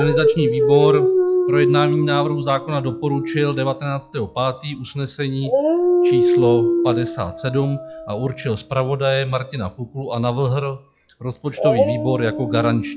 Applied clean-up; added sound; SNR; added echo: classical method log-MMSE.